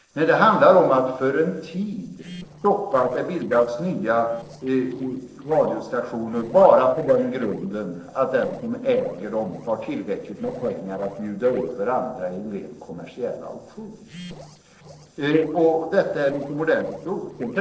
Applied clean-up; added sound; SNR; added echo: neural separator model SepFormer DNS4.